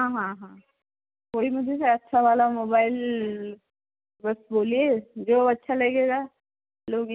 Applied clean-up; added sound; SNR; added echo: none; none; none; none.